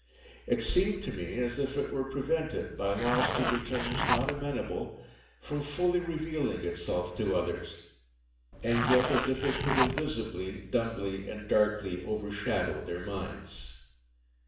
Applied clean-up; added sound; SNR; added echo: none; Zipper (clothing); 0 dB; reverberation time 0.7 s.